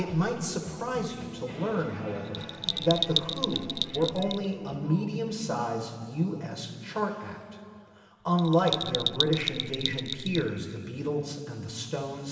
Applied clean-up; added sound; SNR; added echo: none; Bell; 3 dB; reverberation time 2.4 s.